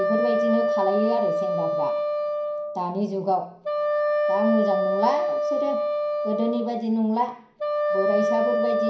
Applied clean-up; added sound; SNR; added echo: none; Wind instrument, woodwind instrument; -3 dB; reverberation time 0.5 s.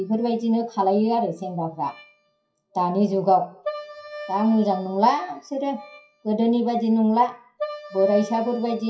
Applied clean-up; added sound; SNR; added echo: classical method WPE with log-MMSE.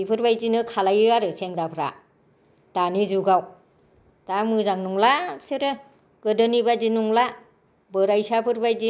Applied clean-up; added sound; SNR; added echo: none; none; none; none.